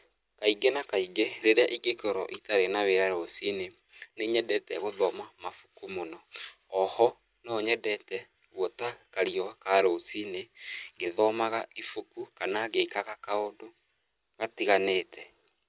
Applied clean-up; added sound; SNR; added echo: none; none; none; none.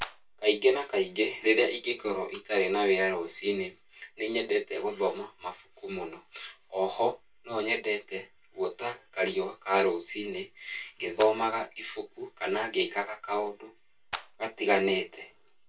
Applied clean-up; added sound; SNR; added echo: none; Clapping; 10 dB; reverberation time 0.2 s.